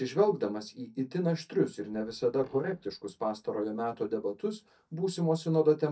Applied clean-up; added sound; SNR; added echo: neural mask model DeepFilterNet 3.